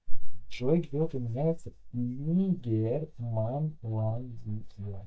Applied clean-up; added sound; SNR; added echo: neural mask model DeepFilterNet 3.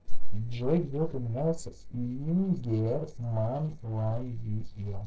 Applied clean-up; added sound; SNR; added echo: neural separator model SepFormer DNS4.